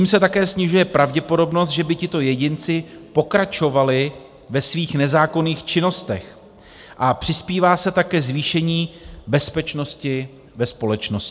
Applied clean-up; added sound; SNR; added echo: none; none; none; none.